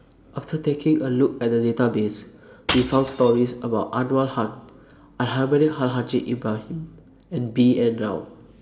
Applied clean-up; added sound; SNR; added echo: none; Shatter / Crushing; 11 dB; reverberation time 1.3 s.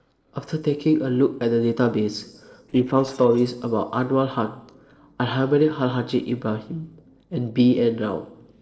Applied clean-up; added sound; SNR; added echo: neural separator model SepFormer DNS4.